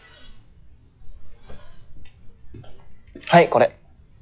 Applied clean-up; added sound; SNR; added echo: classical method log-MMSE.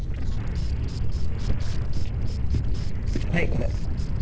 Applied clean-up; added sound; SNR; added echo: neural separator model SepFormer DNS4.